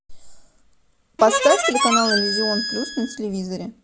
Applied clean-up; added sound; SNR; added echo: none; Harmonica; 0 dB; none.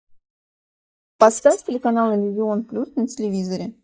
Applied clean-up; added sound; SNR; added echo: neural mask model DeepFilterNet 3.